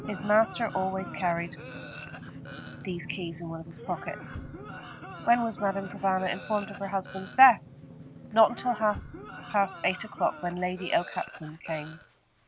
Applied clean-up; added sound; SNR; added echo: none; Drum + Cough; 13 dB; none.